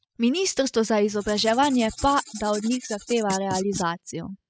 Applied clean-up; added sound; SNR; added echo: classical method spectral subtraction.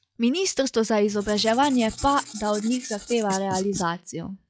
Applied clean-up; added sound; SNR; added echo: classical method log-MMSE.